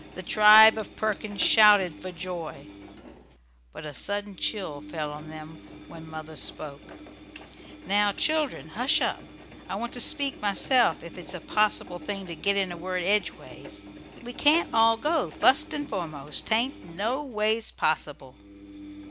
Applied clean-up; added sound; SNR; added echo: none; Engine; 17 dB; none.